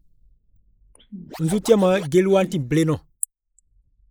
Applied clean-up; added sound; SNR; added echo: neural mask model Resemble Enhance denoiser.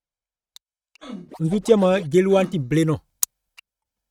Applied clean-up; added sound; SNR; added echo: neural mask model RNNoise.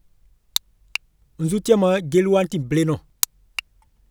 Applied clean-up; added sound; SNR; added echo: none; none; none; none.